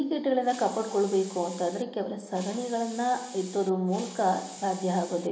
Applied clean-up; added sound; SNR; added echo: none; Hiss; 17 dB; reverberation time 1.1 s.